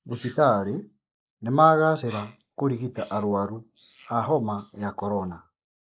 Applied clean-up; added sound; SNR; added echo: neural mask model Resemble Enhance denoiser.